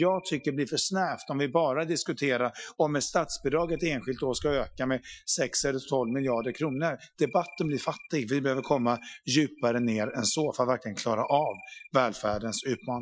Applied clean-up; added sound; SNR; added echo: classical method Wiener filter.